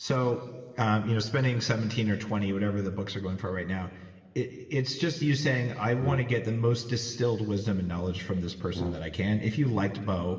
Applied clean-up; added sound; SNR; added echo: none; Brass instrument; 11 dB; reverberation time 2.4 s.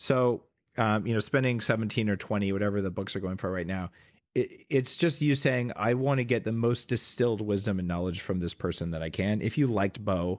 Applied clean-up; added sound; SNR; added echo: none; none; none; none.